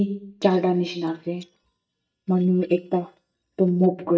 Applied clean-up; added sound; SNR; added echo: neural mask model DeepFilterNet 3.